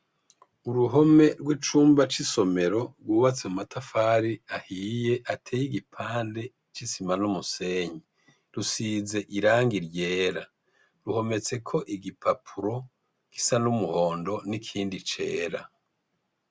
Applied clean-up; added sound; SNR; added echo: none; none; none; none.